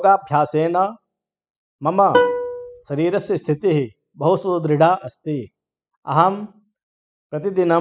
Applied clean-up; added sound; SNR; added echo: classical method spectral subtraction.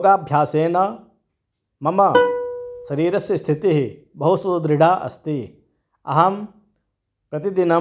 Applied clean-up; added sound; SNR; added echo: none; Plucked string instrument; 3 dB; none.